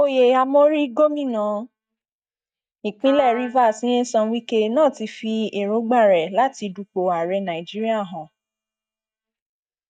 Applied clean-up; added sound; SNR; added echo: neural mask model DeepFilterNet 3.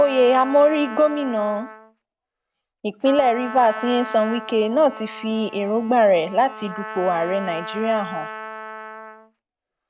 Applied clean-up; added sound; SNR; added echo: none; Trumpet; 13 dB; none.